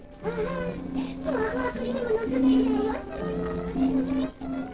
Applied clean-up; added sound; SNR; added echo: neural separator model SepFormer DNS4.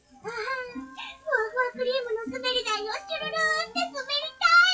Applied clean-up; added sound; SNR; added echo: classical method WPE with log-MMSE.